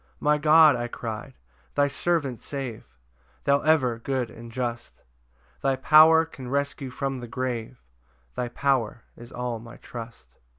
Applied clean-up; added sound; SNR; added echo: none; none; none; none.